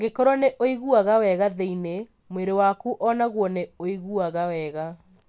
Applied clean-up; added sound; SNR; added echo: none; none; none; none.